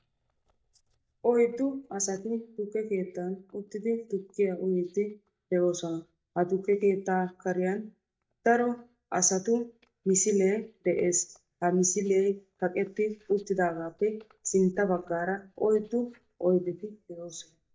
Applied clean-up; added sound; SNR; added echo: neural mask model DeepFilterNet 3.